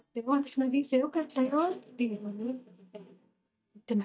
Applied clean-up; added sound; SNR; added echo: neural mask model DeepFilterNet 3.